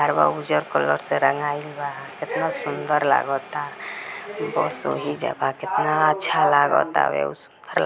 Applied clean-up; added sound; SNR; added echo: none; Domestic sounds, home sounds; 20 dB; none.